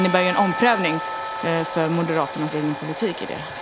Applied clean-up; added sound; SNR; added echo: none; Church bell / Percussion + Domestic sounds, home sounds; 7 dB; none.